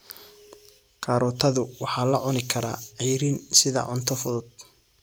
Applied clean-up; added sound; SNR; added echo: none; none; none; none.